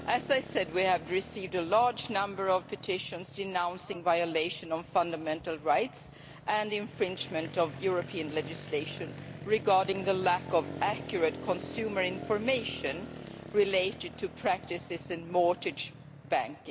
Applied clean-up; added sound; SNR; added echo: none; Motorcycle; 13 dB; none.